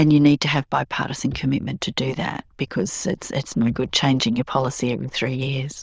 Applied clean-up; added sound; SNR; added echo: neural diffusion model UNIVERSE++.